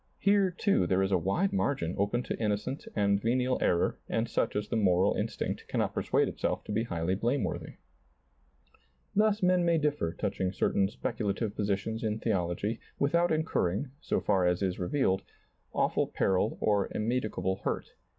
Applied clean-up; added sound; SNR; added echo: none; none; none; none.